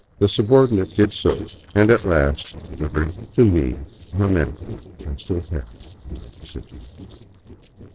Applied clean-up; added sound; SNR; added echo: neural separator model SepFormer DNS4.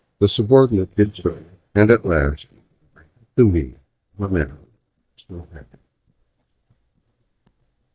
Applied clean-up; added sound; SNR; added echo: neural mask model DeepFilterNet 3.